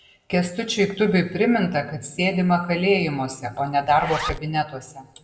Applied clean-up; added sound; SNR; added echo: none; Zipper (clothing); 13 dB; reverberation time 0.9 s.